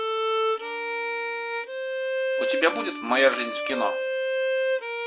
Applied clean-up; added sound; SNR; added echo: none; Bowed string instrument; -2 dB; none.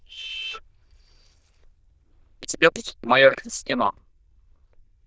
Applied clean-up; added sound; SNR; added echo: neural diffusion model UNIVERSE++.